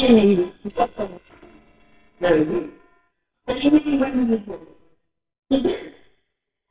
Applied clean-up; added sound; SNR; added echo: neural separator model SepFormer WHAMR!.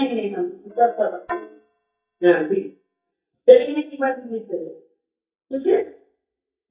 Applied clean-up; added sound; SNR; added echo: neural mask model DeepFilterNet 3.